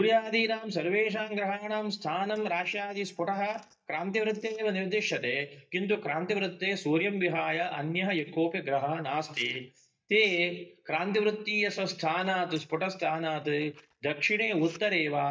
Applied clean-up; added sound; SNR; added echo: neural mask model DeepFilterNet 3.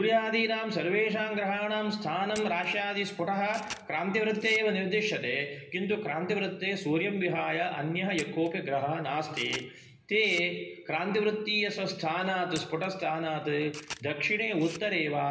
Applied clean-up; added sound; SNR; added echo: none; Camera; 19 dB; reverberation time 0.3 s.